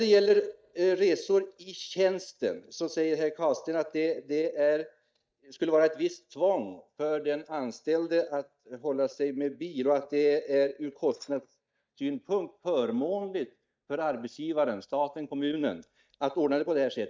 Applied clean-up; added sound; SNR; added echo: neural mask model DeepFilterNet 3.